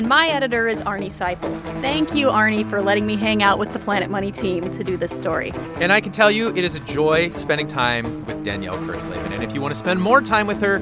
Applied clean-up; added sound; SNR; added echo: none; none; none; none.